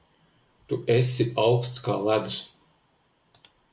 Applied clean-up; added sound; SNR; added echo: none; none; none; none.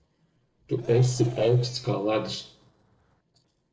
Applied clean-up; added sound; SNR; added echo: neural separator model SepFormer DNS4.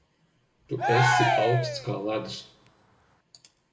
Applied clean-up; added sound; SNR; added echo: none; Cheering; -2 dB; reverberation time 0.6 s.